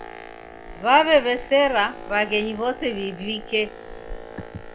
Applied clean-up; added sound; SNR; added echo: none; Boat, Water vehicle + Fire; 15 dB; none.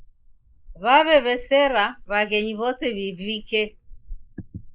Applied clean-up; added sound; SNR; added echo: neural mask model Resemble Enhance denoiser.